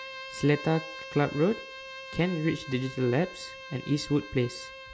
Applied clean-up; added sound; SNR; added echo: none; Bowed string instrument; 13 dB; none.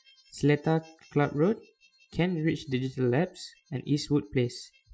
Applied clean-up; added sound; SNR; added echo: classical method Wiener filter.